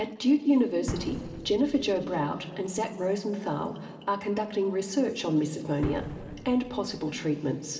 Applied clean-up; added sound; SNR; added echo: none; Explosion; 16 dB; reverberation time 2.4 s.